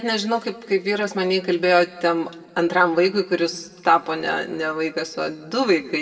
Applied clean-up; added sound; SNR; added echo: none; none; none; reverberation time 1.2 s.